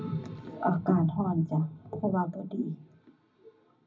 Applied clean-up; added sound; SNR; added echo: none; none; none; reverberation time 0.4 s.